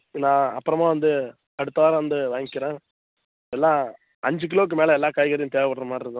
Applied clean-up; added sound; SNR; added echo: none; none; none; none.